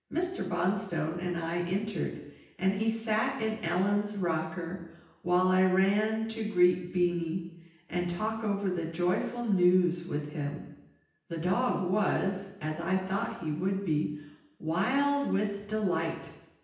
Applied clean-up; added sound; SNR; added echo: none; none; none; reverberation time 0.9 s.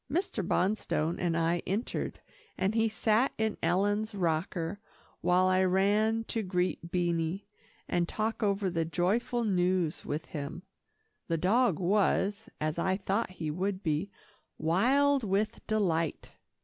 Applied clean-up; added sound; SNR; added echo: none; none; none; none.